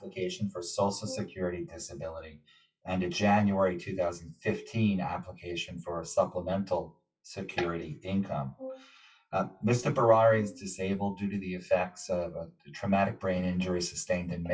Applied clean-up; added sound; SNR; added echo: classical method WPE with log-MMSE.